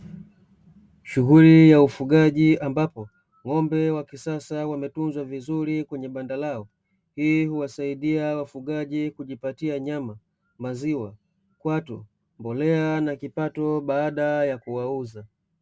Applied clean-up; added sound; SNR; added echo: none; none; none; none.